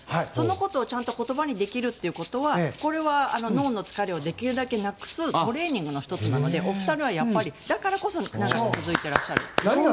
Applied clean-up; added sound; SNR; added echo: none; Rattle (instrument); 18 dB; none.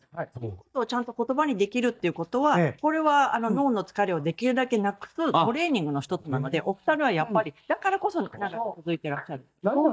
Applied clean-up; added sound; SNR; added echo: neural mask model DeepFilterNet 3.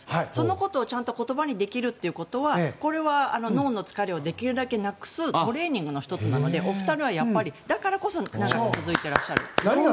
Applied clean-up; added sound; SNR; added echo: none; none; none; none.